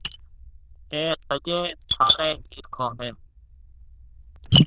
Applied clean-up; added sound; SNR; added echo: neural diffusion model UNIVERSE++.